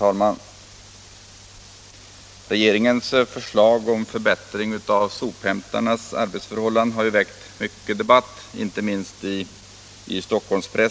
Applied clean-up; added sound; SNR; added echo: none; none; none; none.